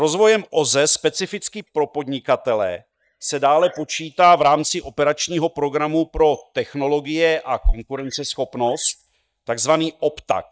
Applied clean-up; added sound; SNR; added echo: neural mask model DeepFilterNet 3.